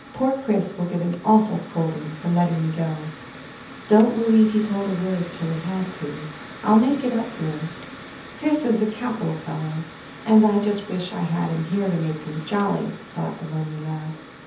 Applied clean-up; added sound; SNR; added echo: none; Mechanical fan; 17 dB; reverberation time 0.7 s.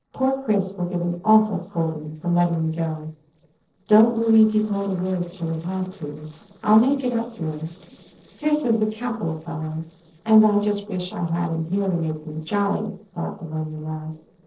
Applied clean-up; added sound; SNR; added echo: neural separator model SepFormer DNS4.